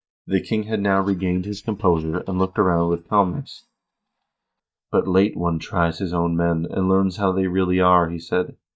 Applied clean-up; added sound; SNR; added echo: neural mask model DeepFilterNet 3.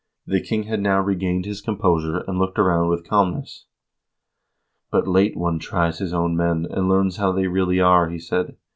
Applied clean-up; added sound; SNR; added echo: none; none; none; none.